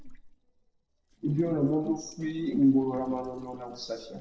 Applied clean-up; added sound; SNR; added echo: neural separator model SepFormer DNS4.